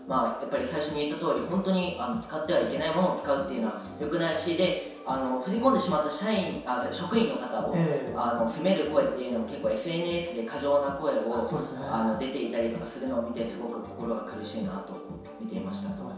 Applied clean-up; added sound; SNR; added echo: none; none; none; reverberation time 0.7 s.